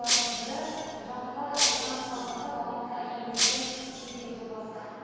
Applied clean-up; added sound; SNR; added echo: none; Shatter; -3 dB; reverberation time 2.2 s.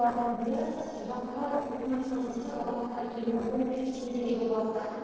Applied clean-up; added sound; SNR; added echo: neural separator model SepFormer DNS4.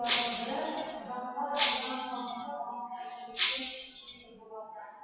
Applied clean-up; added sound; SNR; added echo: classical method WPE with log-MMSE.